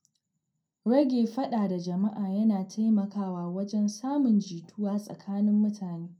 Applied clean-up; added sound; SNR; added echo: none; none; none; reverberation time 0.2 s.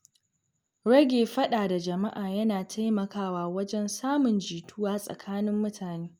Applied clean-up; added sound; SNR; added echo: none; none; none; none.